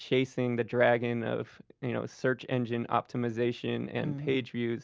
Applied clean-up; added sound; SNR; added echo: none; none; none; none.